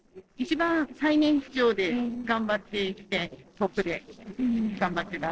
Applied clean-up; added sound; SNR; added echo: neural separator model SepFormer DNS4.